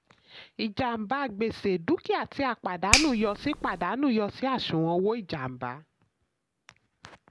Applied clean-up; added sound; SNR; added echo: none; Finger snapping; 7 dB; none.